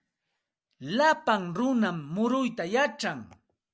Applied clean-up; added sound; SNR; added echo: none; none; none; none.